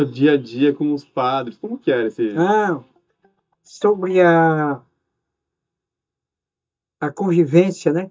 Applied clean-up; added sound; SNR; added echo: neural mask model DeepFilterNet 3.